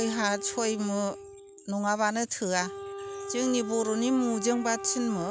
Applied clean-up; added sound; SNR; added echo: none; Wind instrument, woodwind instrument; 11 dB; none.